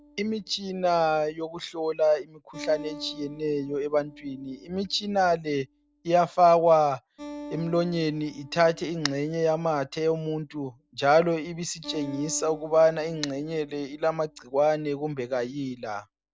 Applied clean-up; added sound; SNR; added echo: none; Acoustic guitar; 20 dB; none.